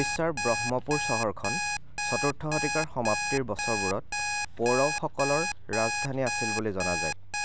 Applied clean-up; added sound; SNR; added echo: none; Alarm; 1 dB; none.